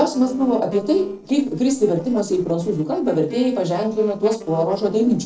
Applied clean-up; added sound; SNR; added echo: neural separator model SepFormer DNS4.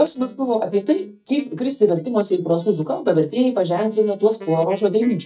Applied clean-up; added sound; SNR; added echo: neural mask model DeepFilterNet 3.